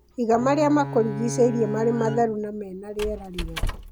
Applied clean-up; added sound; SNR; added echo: none; Squeak + Bowed string instrument; 8 dB; none.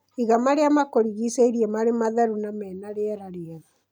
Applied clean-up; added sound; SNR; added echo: none; none; none; none.